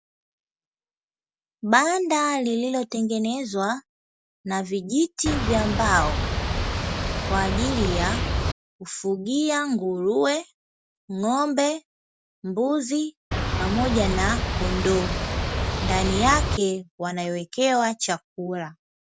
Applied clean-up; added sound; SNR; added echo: none; Boat, Water vehicle; -1 dB; none.